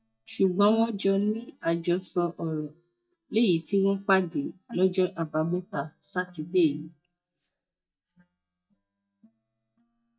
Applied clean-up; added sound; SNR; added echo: neural mask model DeepFilterNet 3.